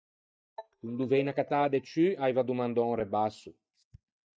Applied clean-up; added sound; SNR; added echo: neural mask model DeepFilterNet 3.